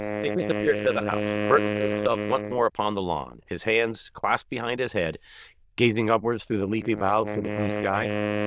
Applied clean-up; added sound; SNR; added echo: neural diffusion model UNIVERSE++.